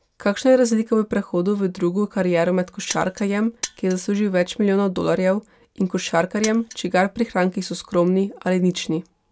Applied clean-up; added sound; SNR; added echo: none; Mechanisms; 14 dB; none.